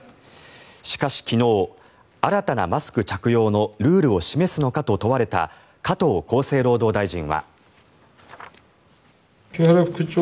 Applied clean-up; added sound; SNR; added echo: none; none; none; none.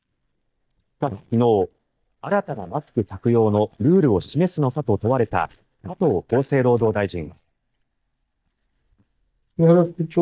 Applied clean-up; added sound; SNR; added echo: neural mask model DeepFilterNet 3.